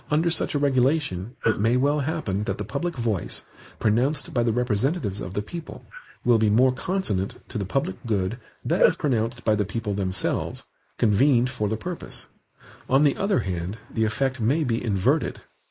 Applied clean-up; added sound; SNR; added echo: neural mask model Resemble Enhance denoiser.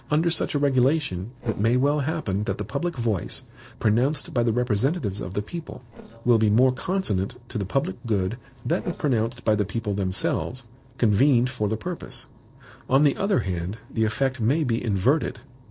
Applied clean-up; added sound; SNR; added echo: neural separator model SepFormer DNS4.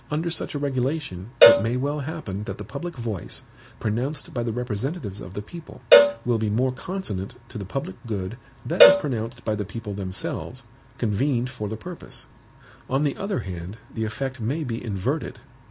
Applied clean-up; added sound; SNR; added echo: none; Cowbell; -4 dB; none.